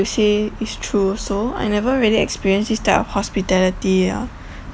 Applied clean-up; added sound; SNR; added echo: none; none; none; none.